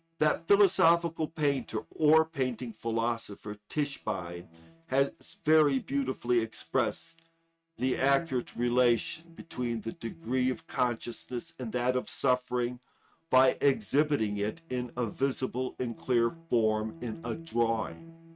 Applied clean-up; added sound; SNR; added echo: neural mask model RNNoise.